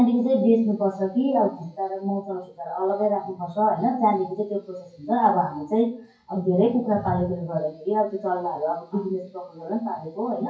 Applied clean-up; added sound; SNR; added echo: classical method WPE with log-MMSE.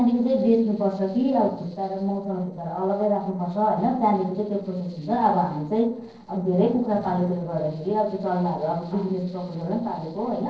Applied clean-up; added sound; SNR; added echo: neural separator model SepFormer DNS4.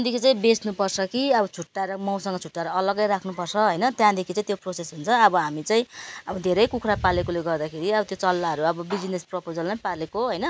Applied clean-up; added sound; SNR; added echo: none; none; none; none.